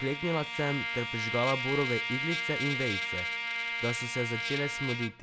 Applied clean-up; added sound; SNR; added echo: none; Trumpet; 1 dB; none.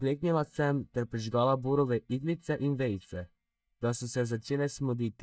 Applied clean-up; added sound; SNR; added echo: neural mask model DeepFilterNet 3.